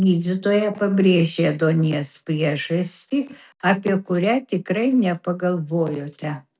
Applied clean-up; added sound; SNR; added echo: none; none; none; none.